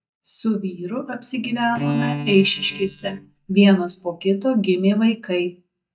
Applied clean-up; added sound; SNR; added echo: neural mask model DeepFilterNet 3.